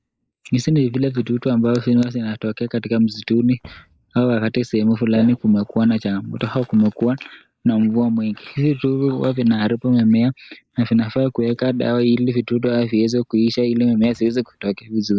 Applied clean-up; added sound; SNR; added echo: neural mask model Resemble Enhance denoiser.